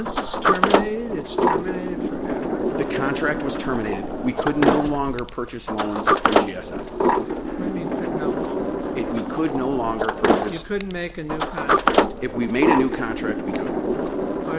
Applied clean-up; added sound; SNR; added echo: none; Sliding door; -4 dB; none.